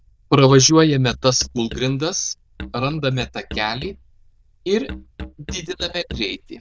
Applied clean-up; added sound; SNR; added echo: neural diffusion model UNIVERSE++.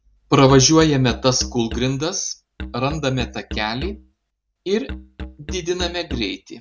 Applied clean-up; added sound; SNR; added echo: none; Musical instrument; 13 dB; none.